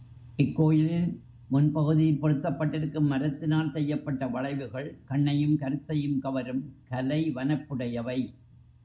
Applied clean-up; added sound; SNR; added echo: none; none; none; none.